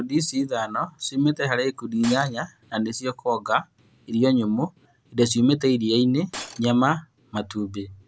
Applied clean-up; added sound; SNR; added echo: none; Shatter; 16 dB; none.